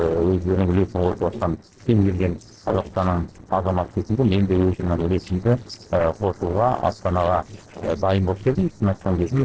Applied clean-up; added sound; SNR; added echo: neural separator model SepFormer DNS4.